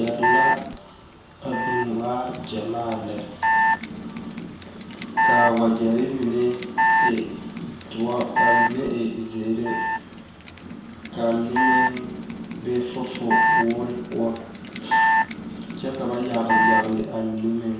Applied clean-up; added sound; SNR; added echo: none; Alarm; -4 dB; reverberation time 0.7 s.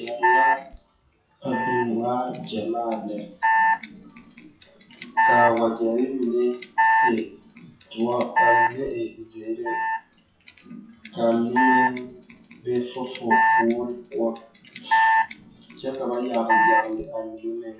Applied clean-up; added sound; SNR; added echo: classical method WPE with log-MMSE.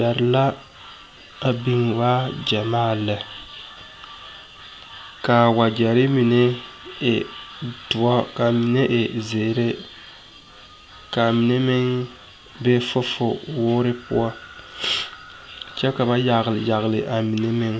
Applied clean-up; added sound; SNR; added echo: none; none; none; none.